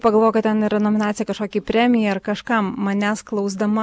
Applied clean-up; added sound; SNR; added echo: none; none; none; none.